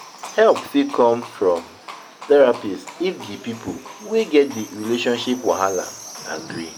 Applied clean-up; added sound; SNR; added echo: none; Livestock, farm animals, working animals; 17 dB; none.